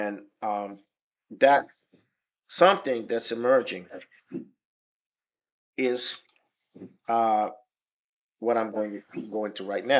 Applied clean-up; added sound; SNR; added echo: neural mask model Resemble Enhance denoiser.